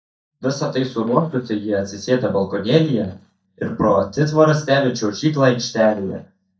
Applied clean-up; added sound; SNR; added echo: neural mask model DeepFilterNet 3.